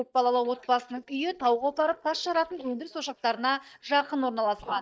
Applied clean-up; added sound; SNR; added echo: neural mask model DeepFilterNet 3.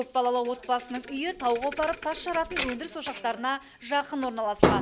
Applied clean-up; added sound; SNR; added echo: none; Thump, thud; 3 dB; none.